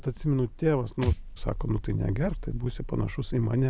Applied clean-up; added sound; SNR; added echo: none; Thump, thud; 10 dB; none.